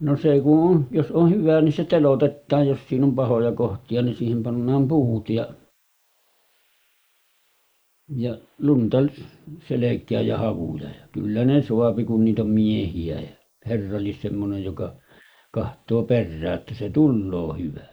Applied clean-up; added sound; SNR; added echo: neural mask model Resemble Enhance denoiser.